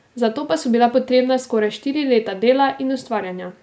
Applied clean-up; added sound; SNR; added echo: none; none; none; none.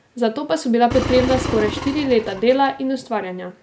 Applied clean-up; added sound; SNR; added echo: none; Engine; 7 dB; none.